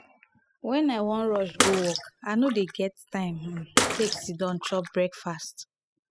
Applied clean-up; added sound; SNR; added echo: classical method spectral subtraction.